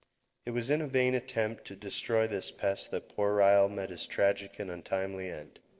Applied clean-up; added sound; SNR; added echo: neural separator model SepFormer DNS4.